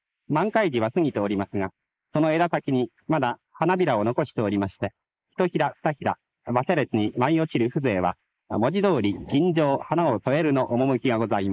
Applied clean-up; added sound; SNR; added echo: neural mask model Resemble Enhance denoiser.